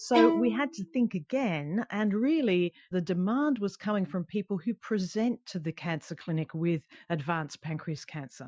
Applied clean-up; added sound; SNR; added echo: classical method Wiener filter.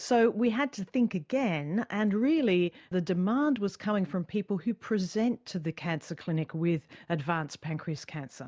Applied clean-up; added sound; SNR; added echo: none; none; none; none.